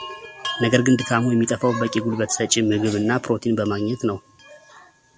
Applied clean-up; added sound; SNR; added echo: none; Chime; 17 dB; none.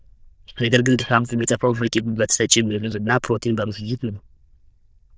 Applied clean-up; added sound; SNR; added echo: neural diffusion model UNIVERSE++.